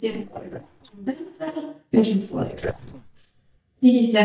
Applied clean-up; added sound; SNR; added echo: neural mask model DeepFilterNet 3.